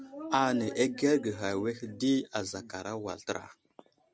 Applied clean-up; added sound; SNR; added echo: none; none; none; none.